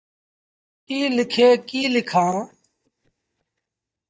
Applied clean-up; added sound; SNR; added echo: neural mask model DeepFilterNet 3.